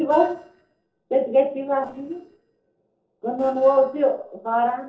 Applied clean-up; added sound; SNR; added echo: neural separator model SepFormer DNS4.